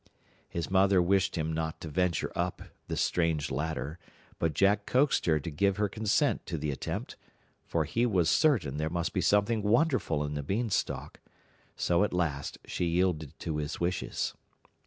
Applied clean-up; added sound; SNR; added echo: none; none; none; none.